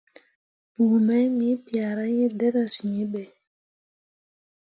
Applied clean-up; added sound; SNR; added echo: none; none; none; none.